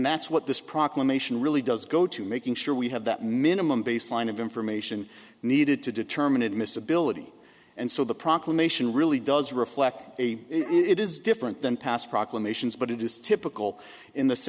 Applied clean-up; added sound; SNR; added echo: none; Bark; 19 dB; none.